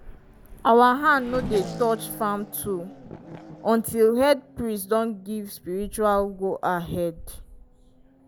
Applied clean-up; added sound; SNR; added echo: none; Race car, auto racing / Accelerating, revving, vroom; 16 dB; none.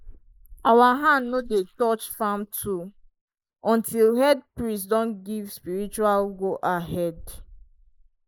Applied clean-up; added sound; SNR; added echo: neural mask model Resemble Enhance denoiser.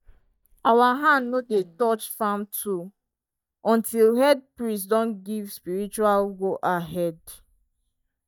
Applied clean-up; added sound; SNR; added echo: neural mask model DeepFilterNet 3.